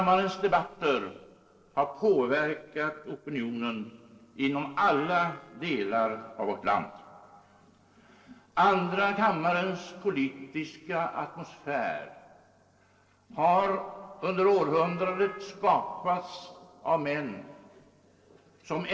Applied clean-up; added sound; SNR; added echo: neural separator model SepFormer DNS4.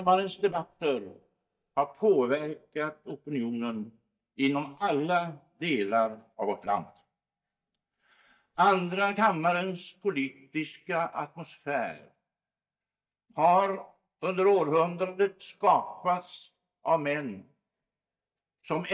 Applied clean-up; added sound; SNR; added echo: neural mask model DeepFilterNet 3.